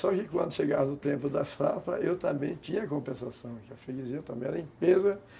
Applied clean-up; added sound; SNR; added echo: none; none; none; none.